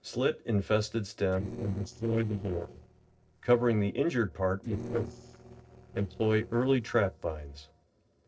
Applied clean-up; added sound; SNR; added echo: neural separator model SepFormer DNS4.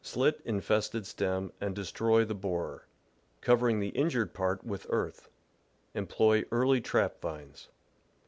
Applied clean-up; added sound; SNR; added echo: none; none; none; none.